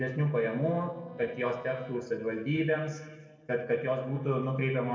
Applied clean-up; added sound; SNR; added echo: neural separator model SepFormer DNS4.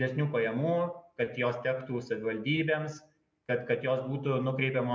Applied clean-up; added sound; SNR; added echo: none; none; none; none.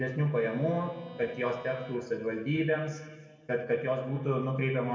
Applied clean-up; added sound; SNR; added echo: none; Bowed string instrument; 19 dB; reverberation time 1.6 s.